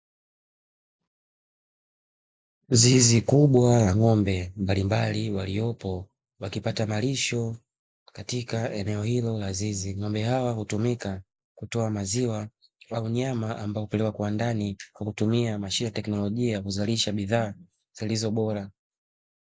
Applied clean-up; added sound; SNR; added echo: none; none; none; none.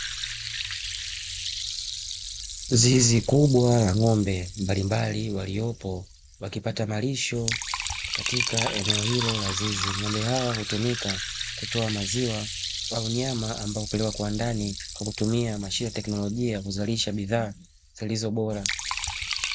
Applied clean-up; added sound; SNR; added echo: none; Liquid; 6 dB; none.